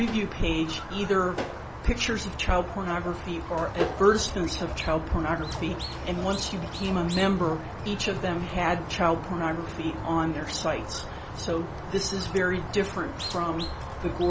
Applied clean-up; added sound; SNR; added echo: none; Squeak; 8 dB; none.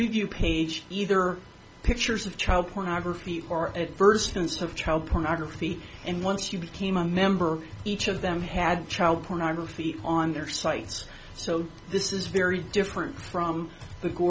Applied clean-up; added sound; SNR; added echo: none; none; none; none.